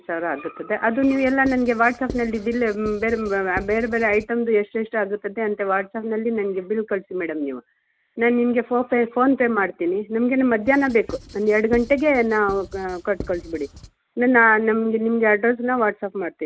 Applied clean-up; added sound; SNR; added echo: none; Writing; 17 dB; none.